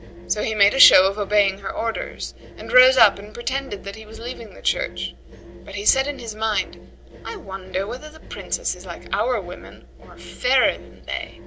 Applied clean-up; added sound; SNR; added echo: none; Engine; 18 dB; none.